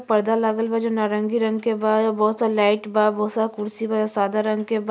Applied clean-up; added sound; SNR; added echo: none; none; none; none.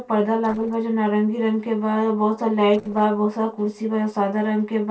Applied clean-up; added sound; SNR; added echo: neural separator model SepFormer DNS4.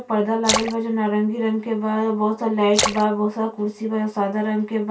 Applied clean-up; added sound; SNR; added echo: none; Splash, splatter; 8 dB; reverberation time 0.2 s.